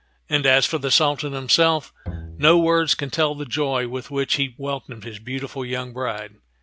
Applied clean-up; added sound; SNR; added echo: none; Bowed string instrument; 14 dB; none.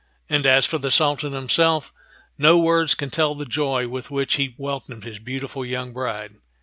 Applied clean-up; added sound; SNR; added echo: none; none; none; none.